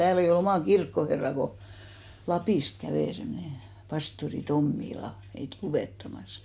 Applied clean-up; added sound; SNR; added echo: none; none; none; none.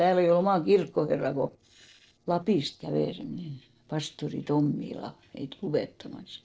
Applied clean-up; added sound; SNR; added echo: neural separator model SepFormer DNS4.